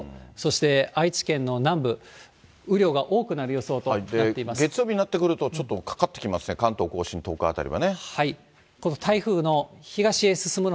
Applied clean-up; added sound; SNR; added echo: none; none; none; none.